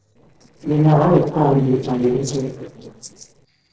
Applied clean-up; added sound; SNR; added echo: neural separator model SepFormer DNS4.